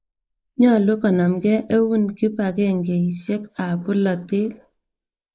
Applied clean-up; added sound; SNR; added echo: neural mask model Resemble Enhance denoiser.